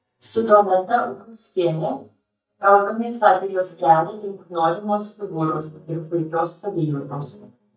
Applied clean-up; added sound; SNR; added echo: neural mask model DeepFilterNet 3.